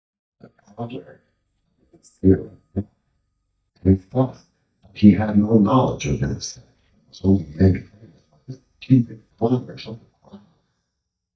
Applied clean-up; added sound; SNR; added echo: neural mask model DeepFilterNet 3.